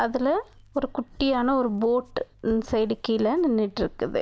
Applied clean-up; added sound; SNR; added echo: none; Crackle; 20 dB; none.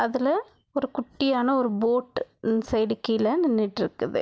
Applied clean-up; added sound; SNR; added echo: none; none; none; none.